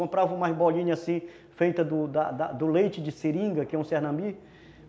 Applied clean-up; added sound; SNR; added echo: none; none; none; none.